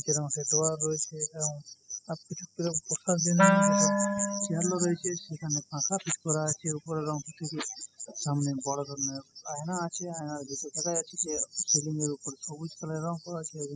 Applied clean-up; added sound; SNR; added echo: classical method spectral subtraction.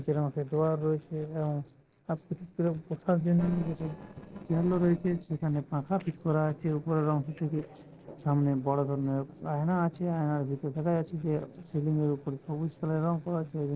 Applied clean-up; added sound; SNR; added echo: neural separator model SepFormer DNS4.